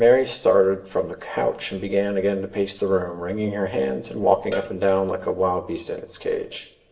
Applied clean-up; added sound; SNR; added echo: none; Cowbell; 16 dB; reverberation time 0.8 s.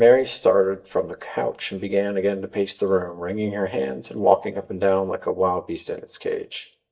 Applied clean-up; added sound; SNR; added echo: neural mask model DeepFilterNet 3.